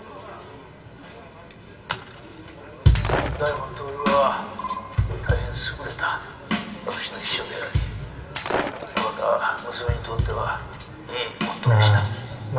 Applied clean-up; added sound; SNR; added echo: none; Shatter; 6 dB; reverberation time 2.3 s.